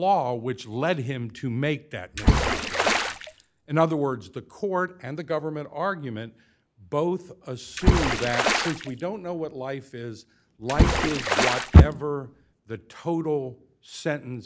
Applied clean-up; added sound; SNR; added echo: none; Water / Splash, splatter; -1 dB; none.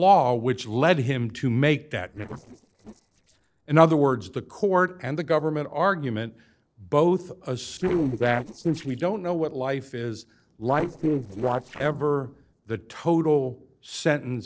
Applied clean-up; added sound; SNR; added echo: neural separator model SepFormer DNS4.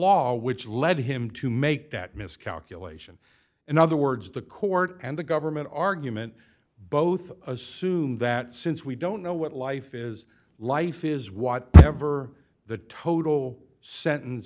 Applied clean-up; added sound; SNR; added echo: none; none; none; none.